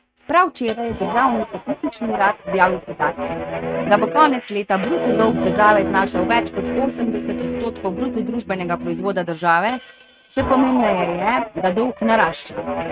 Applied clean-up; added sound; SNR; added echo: neural mask model RNNoise.